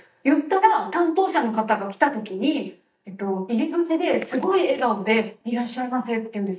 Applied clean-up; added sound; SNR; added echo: neural mask model DeepFilterNet 3.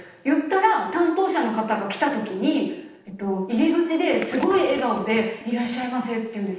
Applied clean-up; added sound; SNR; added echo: neural separator model SepFormer DNS4.